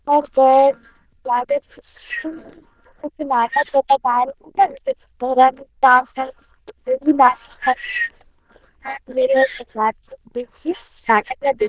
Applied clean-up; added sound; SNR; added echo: neural diffusion model UNIVERSE++.